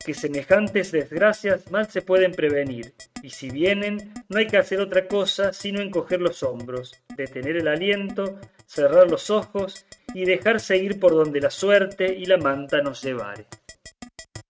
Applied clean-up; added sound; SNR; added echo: neural mask model RNNoise.